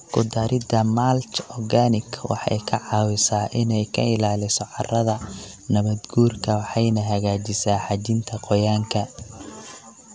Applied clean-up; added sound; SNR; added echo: none; none; none; none.